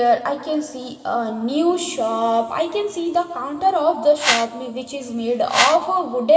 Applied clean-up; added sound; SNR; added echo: none; Whoosh, swoosh, swish; 3 dB; reverberation time 2.3 s.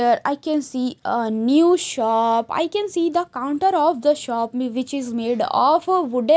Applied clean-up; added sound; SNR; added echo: none; none; none; none.